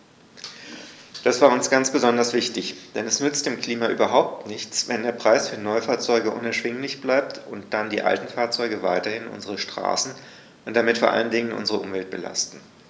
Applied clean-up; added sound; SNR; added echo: none; none; none; none.